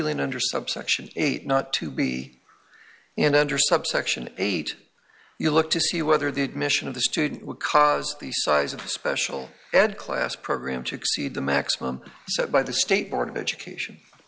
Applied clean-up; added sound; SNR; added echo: none; none; none; none.